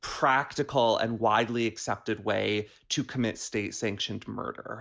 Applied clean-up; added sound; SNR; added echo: none; none; none; none.